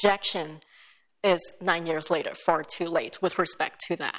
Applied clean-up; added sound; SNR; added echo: none; none; none; none.